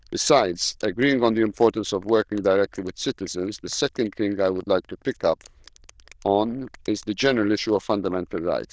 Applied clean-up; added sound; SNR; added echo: neural diffusion model UNIVERSE++.